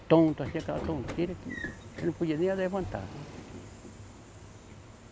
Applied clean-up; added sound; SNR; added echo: none; Sliding door / Train; 11 dB; none.